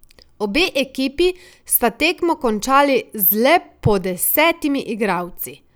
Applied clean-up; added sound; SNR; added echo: none; none; none; none.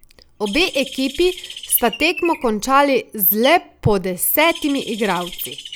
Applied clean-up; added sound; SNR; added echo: none; Bird; 15 dB; none.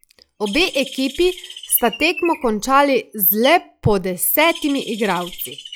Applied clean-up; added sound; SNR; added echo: classical method log-MMSE.